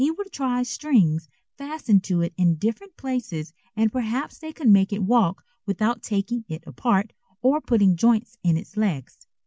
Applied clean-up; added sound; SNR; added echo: none; none; none; none.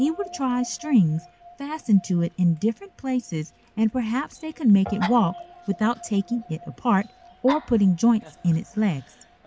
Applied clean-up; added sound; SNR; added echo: none; Guitar + Dog; 18 dB; none.